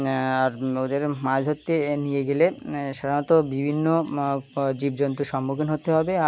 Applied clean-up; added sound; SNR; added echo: none; none; none; none.